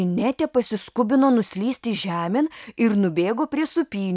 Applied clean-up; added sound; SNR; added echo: none; none; none; none.